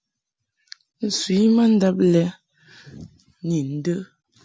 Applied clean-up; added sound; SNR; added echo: none; none; none; none.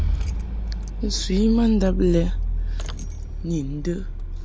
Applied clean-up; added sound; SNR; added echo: none; Rattle / Engine starting / Car; 0 dB; none.